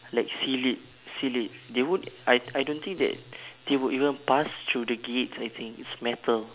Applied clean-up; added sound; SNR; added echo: none; none; none; none.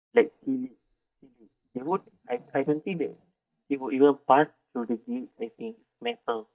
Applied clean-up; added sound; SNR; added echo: neural mask model DeepFilterNet 3.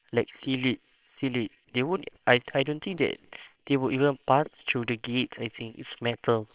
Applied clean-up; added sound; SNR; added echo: neural separator model SepFormer WHAMR!.